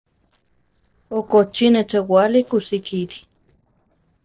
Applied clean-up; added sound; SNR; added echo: neural separator model SepFormer DNS4.